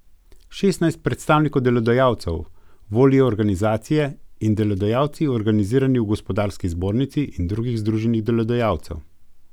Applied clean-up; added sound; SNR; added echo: none; none; none; none.